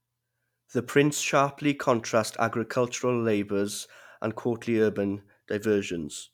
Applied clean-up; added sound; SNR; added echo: none; none; none; none.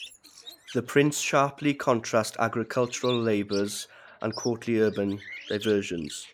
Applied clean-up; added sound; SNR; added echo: neural mask model Resemble Enhance denoiser.